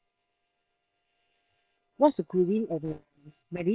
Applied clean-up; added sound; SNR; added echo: neural separator model SepFormer WHAM!.